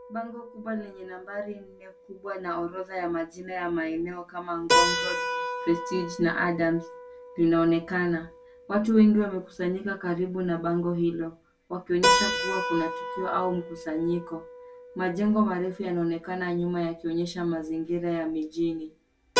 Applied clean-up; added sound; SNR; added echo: none; Keyboard (musical); 5 dB; reverberation time 0.2 s.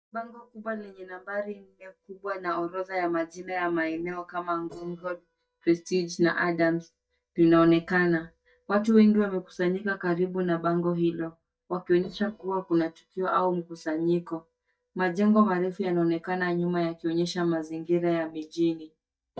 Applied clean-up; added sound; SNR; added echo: neural mask model DeepFilterNet 3.